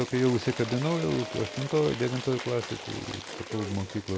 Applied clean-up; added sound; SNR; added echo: none; Applause / Crowd / Cheering; 10 dB; none.